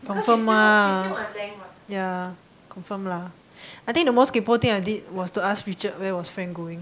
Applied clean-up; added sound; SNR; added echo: none; none; none; none.